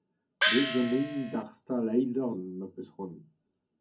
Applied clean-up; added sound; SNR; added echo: none; Gong; -2 dB; reverberation time 0.4 s.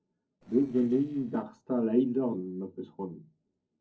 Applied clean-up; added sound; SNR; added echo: neural separator model SepFormer DNS4.